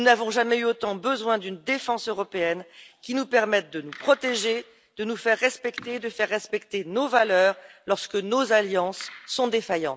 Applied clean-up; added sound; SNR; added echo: none; none; none; none.